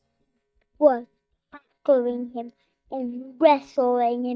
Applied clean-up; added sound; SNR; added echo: neural mask model DeepFilterNet 3.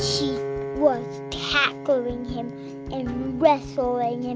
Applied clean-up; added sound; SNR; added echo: none; Piano; 8 dB; none.